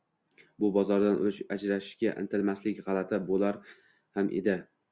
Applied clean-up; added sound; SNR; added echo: none; none; none; none.